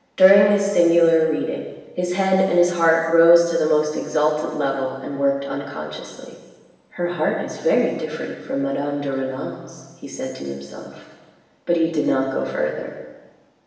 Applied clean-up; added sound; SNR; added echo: none; none; none; reverberation time 1.3 s.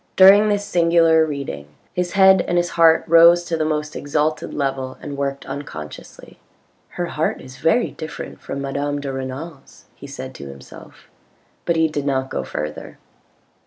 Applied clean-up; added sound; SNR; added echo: none; none; none; none.